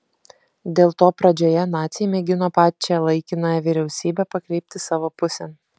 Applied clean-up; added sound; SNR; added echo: none; none; none; none.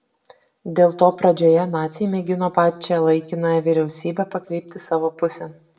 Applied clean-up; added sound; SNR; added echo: none; none; none; reverberation time 0.5 s.